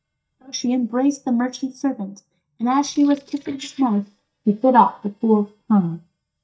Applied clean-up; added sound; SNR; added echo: neural mask model DeepFilterNet 3.